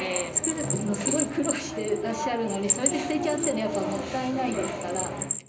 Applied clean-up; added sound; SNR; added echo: none; Bell; 3 dB; reverberation time 0.5 s.